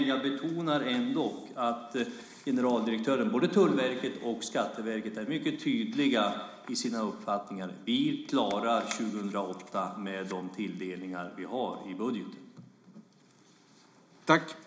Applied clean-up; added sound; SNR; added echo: none; none; none; reverberation time 0.4 s.